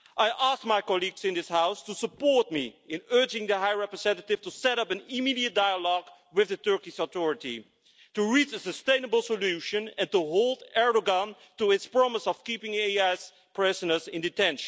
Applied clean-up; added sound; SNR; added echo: none; none; none; none.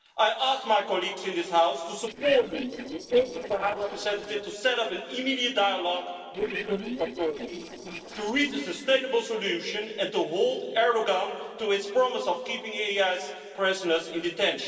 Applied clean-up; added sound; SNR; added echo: neural separator model SepFormer DNS4.